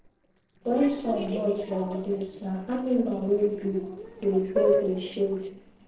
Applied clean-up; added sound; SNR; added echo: neural separator model SepFormer DNS4.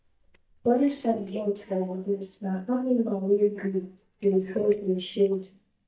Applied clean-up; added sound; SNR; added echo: neural mask model DeepFilterNet 3.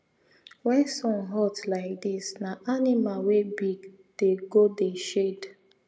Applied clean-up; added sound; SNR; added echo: none; none; none; none.